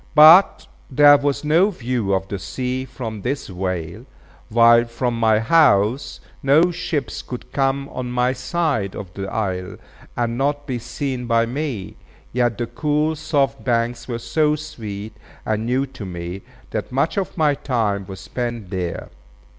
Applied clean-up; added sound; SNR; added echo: none; none; none; none.